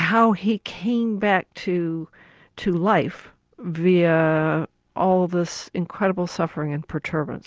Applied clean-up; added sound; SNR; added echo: none; none; none; none.